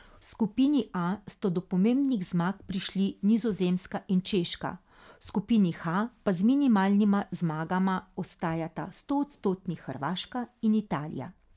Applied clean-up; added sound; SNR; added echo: none; none; none; none.